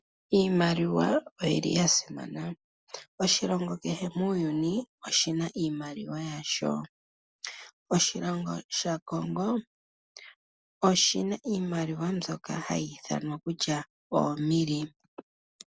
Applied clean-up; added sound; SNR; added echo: none; none; none; none.